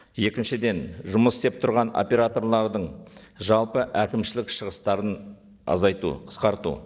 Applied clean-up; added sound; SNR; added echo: neural separator model SepFormer DNS4.